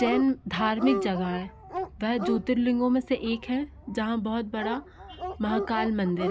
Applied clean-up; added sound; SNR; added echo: none; Dog; 8 dB; none.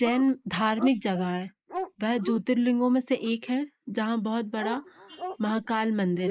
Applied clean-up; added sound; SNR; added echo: neural mask model Resemble Enhance denoiser.